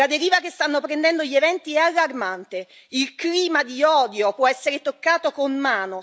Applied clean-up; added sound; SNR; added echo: none; none; none; none.